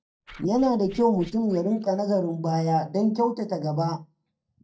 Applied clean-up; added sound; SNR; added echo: neural mask model DeepFilterNet 3.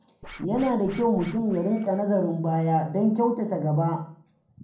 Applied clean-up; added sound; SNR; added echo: none; Scratching (performance technique); 19 dB; reverberation time 0.5 s.